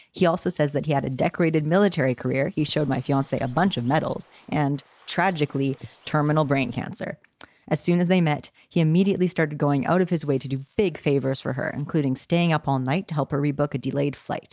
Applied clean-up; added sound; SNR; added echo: neural mask model Resemble Enhance denoiser.